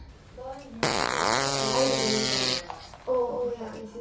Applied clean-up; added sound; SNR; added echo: none; Fart; -3 dB; reverberation time 0.2 s.